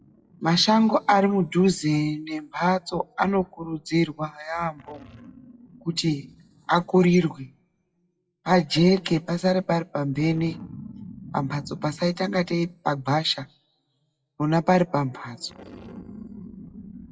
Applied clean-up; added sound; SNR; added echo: classical method WPE with log-MMSE.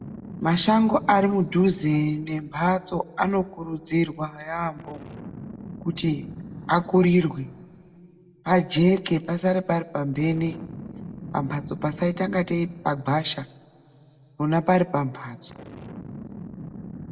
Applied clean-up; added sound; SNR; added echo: none; Boom; 16 dB; reverberation time 1.4 s.